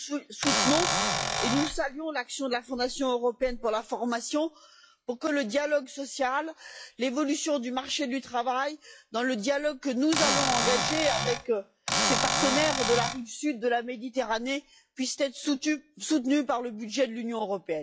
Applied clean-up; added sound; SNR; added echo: classical method log-MMSE.